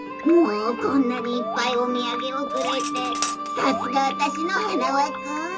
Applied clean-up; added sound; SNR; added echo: none; Cutlery, silverware; 16 dB; reverberation time 0.2 s.